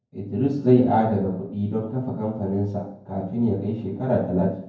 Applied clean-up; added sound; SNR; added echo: none; none; none; reverberation time 0.9 s.